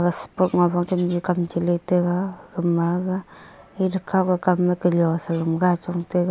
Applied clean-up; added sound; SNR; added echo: none; none; none; none.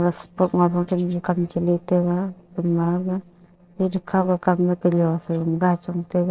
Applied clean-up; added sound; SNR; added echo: neural separator model SepFormer DNS4.